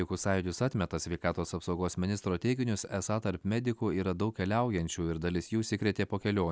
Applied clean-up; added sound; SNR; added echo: none; none; none; none.